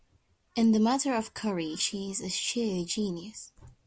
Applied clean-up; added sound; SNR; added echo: none; none; none; none.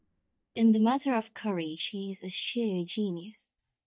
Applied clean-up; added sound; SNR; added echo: neural mask model DeepFilterNet 3.